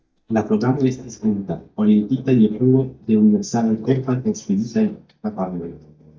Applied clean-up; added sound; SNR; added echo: neural mask model DeepFilterNet 3.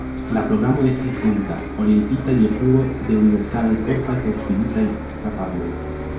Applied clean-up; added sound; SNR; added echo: none; Bus; 8 dB; reverberation time 0.6 s.